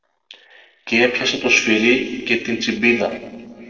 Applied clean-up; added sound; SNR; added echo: neural separator model SepFormer DNS4.